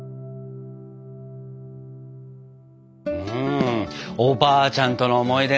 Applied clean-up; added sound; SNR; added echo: none; none; none; none.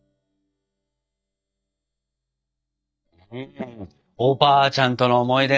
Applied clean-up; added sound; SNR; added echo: neural mask model DeepFilterNet 3.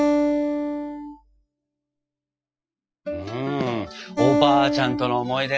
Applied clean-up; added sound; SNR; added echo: classical method Wiener filter.